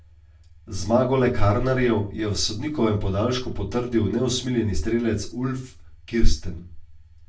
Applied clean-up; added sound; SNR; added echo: none; none; none; reverberation time 0.3 s.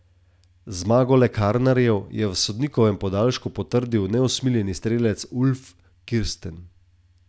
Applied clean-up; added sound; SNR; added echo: none; none; none; none.